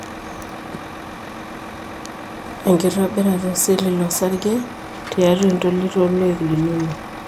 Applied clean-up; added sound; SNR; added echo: none; Truck; 12 dB; none.